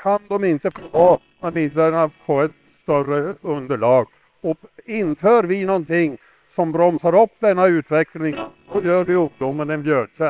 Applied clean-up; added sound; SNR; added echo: neural separator model SepFormer WHAM!.